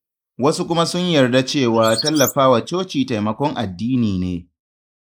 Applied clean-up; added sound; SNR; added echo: neural mask model Resemble Enhance denoiser.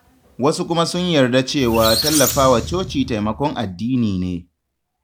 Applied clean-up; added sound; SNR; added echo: none; Squeak; 6 dB; none.